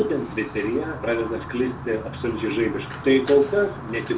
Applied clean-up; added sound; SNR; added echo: none; Fire; 12 dB; reverberation time 0.3 s.